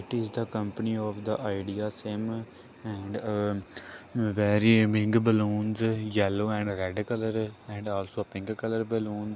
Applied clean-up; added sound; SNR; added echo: none; none; none; none.